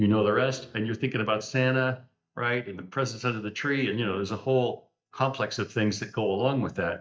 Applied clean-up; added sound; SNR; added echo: neural mask model DeepFilterNet 3.